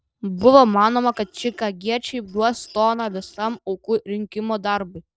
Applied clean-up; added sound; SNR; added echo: neural separator model SepFormer DNS4.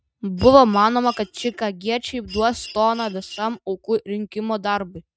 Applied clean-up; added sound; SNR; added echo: neural mask model RNNoise.